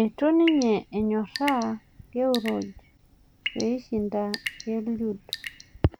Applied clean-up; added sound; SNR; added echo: none; Drip / Sink (filling or washing) / Water tap, faucet / Water; 13 dB; none.